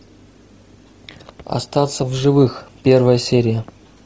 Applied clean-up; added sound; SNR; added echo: none; none; none; none.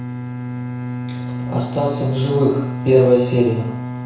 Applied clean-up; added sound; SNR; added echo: none; Bowed string instrument; 6 dB; reverberation time 0.6 s.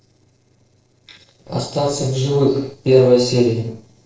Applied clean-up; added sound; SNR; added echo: neural separator model SepFormer DNS4.